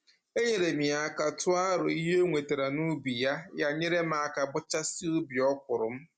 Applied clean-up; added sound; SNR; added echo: none; none; none; none.